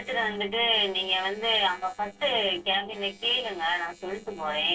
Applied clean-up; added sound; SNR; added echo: neural separator model SepFormer DNS4.